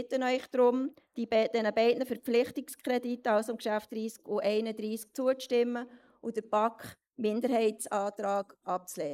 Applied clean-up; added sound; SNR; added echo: neural mask model Resemble Enhance denoiser.